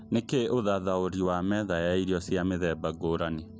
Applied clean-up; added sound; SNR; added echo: none; none; none; none.